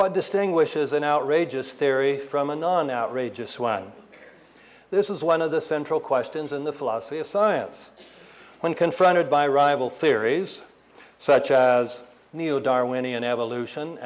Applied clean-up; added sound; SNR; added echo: none; none; none; none.